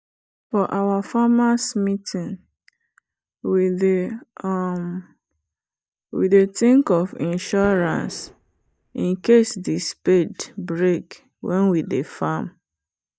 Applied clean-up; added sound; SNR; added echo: neural mask model DeepFilterNet 3.